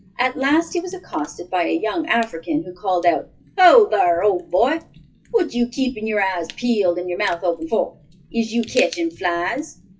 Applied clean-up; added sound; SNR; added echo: classical method WPE with log-MMSE.